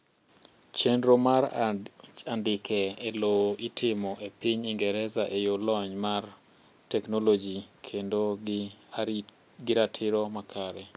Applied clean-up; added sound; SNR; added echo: none; none; none; none.